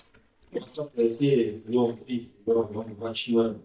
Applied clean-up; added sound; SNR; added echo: neural mask model DeepFilterNet 3.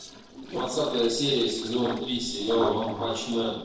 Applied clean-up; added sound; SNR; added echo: neural separator model SepFormer DNS4.